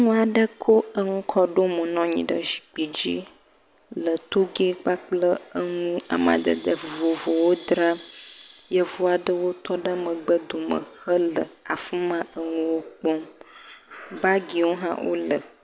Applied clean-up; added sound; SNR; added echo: none; none; none; none.